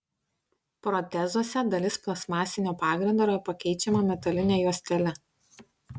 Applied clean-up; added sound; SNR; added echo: none; none; none; none.